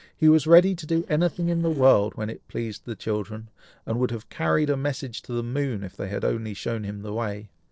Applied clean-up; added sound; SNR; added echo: neural separator model SepFormer DNS4.